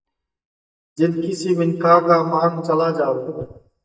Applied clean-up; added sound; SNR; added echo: neural mask model DeepFilterNet 3.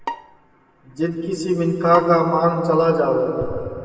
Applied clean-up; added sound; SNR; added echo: none; Bowed string instrument; 18 dB; reverberation time 2.4 s.